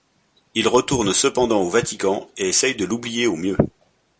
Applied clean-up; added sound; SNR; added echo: none; none; none; none.